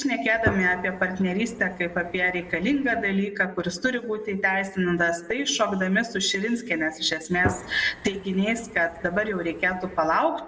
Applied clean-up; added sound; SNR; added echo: none; Gunshot, gunfire; 12 dB; reverberation time 0.4 s.